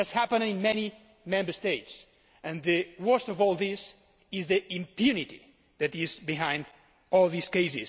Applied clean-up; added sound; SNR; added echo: none; none; none; none.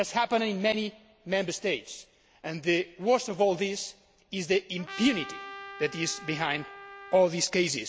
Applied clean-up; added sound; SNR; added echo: none; Trumpet; 14 dB; none.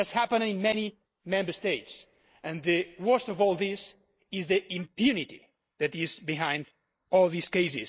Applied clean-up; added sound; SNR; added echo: neural mask model Resemble Enhance denoiser.